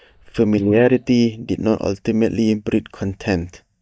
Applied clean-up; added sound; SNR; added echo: neural mask model DeepFilterNet 3.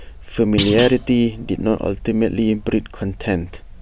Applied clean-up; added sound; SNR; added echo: none; Thump, thud; 5 dB; none.